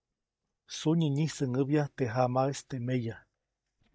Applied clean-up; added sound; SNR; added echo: neural mask model DeepFilterNet 3.